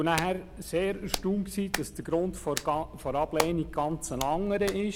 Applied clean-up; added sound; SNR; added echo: none; Hands; 9 dB; none.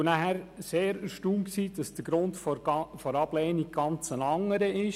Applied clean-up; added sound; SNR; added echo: none; none; none; none.